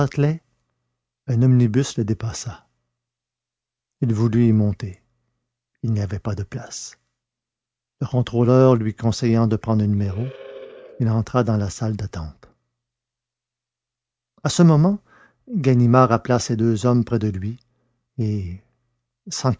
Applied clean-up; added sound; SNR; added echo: none; Animal; 19 dB; none.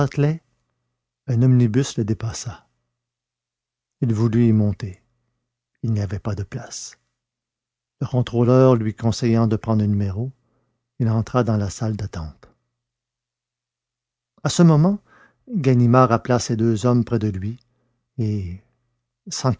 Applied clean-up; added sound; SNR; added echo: none; none; none; none.